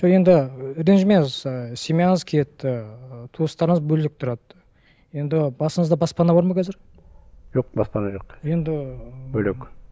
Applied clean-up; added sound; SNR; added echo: none; none; none; none.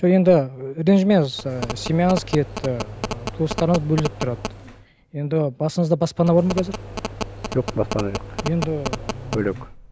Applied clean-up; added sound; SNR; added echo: none; Telephone; 9 dB; none.